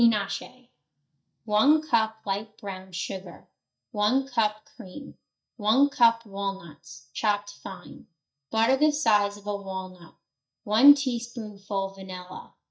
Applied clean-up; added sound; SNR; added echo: neural mask model DeepFilterNet 3.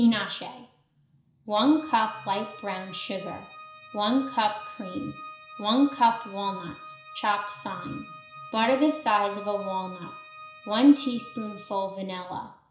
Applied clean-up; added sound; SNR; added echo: none; Organ; 17 dB; reverberation time 0.5 s.